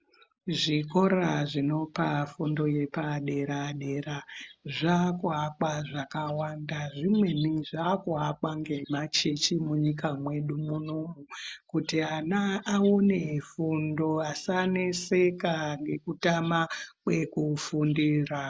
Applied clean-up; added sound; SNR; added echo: none; none; none; none.